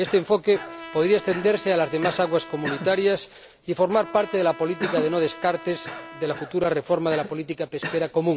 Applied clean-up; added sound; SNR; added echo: none; Cough + Trumpet; 13 dB; none.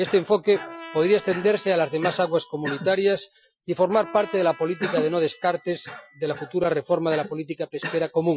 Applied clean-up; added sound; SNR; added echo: classical method Wiener filter.